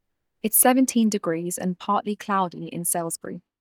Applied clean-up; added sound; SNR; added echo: neural mask model DeepFilterNet 3.